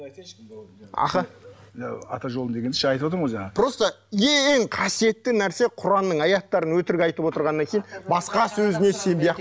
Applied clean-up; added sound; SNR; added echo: none; none; none; none.